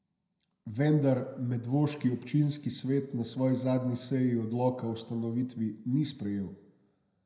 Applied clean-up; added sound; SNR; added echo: none; none; none; reverberation time 0.7 s.